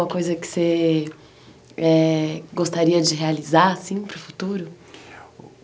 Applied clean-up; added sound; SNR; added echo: none; none; none; none.